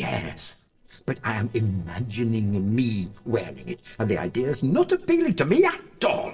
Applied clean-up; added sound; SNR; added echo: neural separator model SepFormer DNS4.